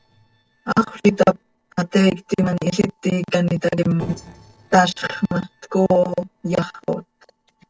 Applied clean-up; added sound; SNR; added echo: neural separator model SepFormer DNS4.